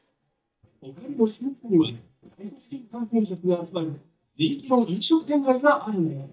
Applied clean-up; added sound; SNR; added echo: neural mask model DeepFilterNet 3.